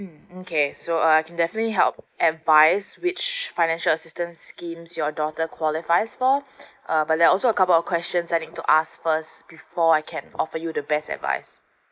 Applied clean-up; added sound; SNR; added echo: neural mask model Resemble Enhance denoiser.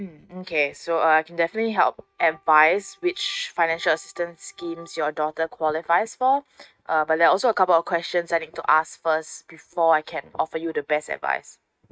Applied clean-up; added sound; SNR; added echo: neural mask model RNNoise.